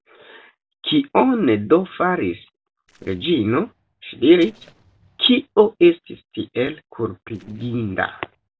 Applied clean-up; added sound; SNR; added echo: neural separator model SepFormer DNS4.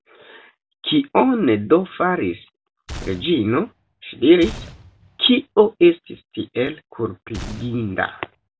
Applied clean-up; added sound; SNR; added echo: none; Gunshot, gunfire; 16 dB; none.